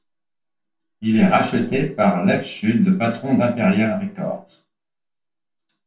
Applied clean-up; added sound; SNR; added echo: none; none; none; reverberation time 0.2 s.